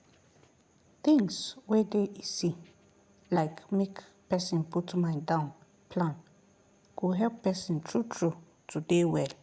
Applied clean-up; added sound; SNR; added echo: none; none; none; none.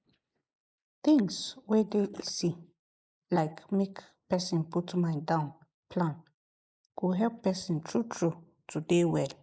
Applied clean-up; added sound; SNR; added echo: neural mask model Resemble Enhance denoiser.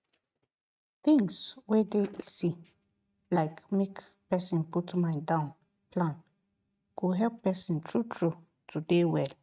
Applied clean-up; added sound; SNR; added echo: neural mask model RNNoise.